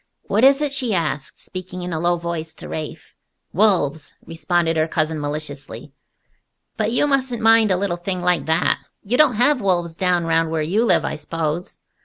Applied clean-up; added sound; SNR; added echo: none; none; none; none.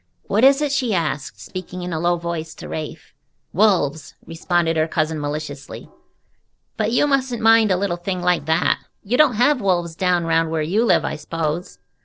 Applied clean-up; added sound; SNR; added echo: neural separator model SepFormer DNS4.